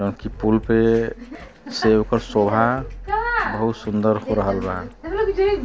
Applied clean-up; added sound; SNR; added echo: none; Drum kit; 16 dB; none.